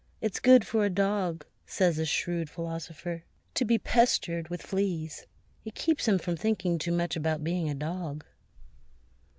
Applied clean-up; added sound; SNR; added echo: none; none; none; none.